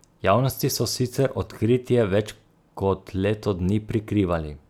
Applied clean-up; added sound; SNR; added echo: none; none; none; none.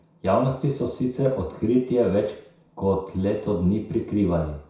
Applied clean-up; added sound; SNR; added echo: none; none; none; reverberation time 0.6 s.